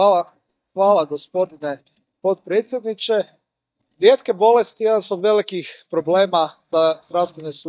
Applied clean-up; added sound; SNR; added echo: neural mask model DeepFilterNet 3.